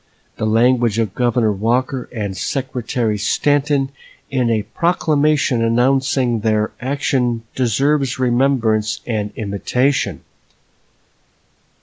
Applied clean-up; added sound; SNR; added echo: none; none; none; none.